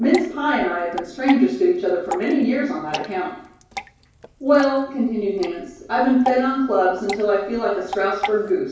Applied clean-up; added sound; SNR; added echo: none; Drip / Water; 13 dB; reverberation time 0.6 s.